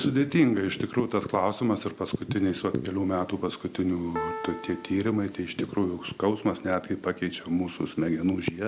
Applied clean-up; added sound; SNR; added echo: none; Piano; 11 dB; none.